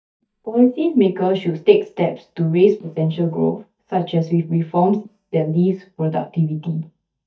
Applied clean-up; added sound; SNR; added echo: neural mask model DeepFilterNet 3.